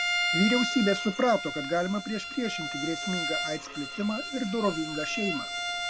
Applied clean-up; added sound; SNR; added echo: none; Bowed string instrument; 3 dB; none.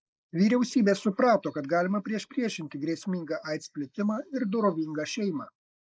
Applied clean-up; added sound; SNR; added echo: neural mask model Resemble Enhance denoiser.